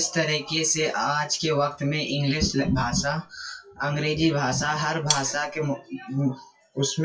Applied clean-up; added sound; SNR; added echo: classical method WPE with log-MMSE.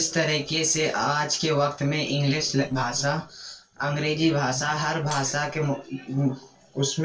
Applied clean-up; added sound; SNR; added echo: neural separator model SepFormer DNS4.